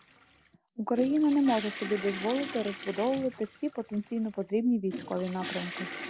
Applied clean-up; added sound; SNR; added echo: none; Toilet flush / Water; 12 dB; none.